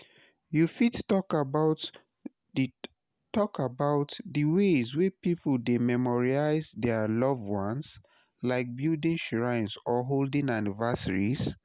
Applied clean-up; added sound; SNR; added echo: none; none; none; none.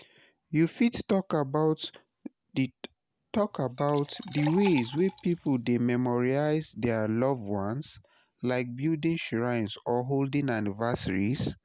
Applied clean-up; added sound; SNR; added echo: none; Liquid; 16 dB; none.